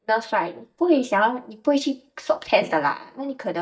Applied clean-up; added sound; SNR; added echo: neural mask model DeepFilterNet 3.